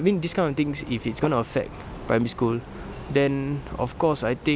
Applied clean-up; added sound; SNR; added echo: none; none; none; none.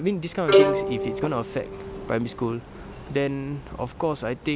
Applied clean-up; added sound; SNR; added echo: none; Bowed string instrument; -3 dB; none.